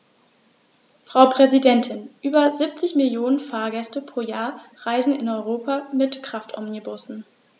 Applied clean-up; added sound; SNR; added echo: none; none; none; none.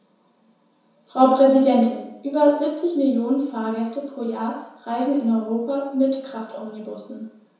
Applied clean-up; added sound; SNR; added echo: none; none; none; reverberation time 0.7 s.